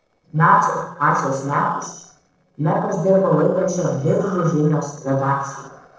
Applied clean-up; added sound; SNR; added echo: neural separator model SepFormer DNS4.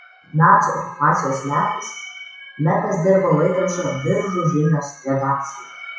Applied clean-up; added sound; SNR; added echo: classical method WPE with log-MMSE.